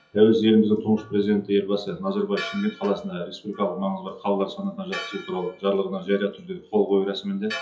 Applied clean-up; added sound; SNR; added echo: classical method WPE with log-MMSE.